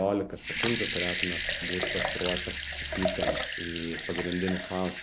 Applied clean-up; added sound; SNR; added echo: none; Sink (filling or washing) / Water tap, faucet / Liquid; -2 dB; none.